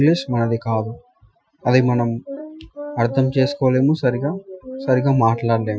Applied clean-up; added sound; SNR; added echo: classical method Wiener filter.